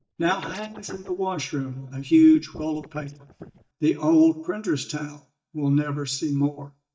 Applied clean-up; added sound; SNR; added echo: neural mask model DeepFilterNet 3.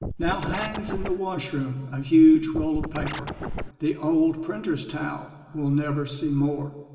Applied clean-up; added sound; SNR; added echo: none; Scratching (performance technique); 7 dB; reverberation time 1.7 s.